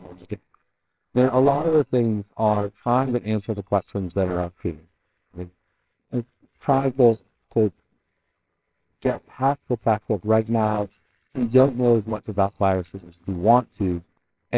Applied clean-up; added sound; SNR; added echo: neural separator model SepFormer WHAMR!.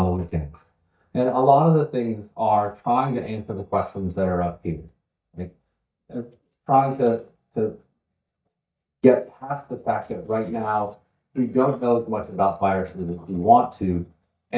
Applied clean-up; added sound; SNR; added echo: neural mask model DeepFilterNet 3.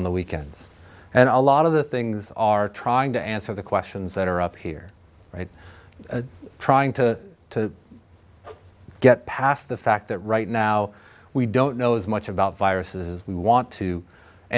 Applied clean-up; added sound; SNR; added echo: none; none; none; none.